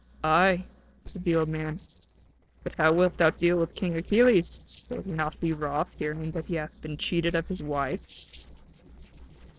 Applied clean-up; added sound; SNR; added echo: neural separator model SepFormer DNS4.